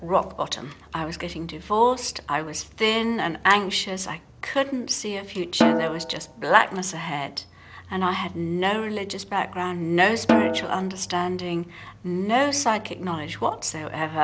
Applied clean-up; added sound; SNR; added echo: none; Snare drum; 1 dB; none.